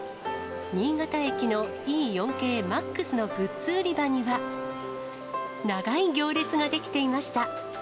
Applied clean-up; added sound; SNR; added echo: none; none; none; none.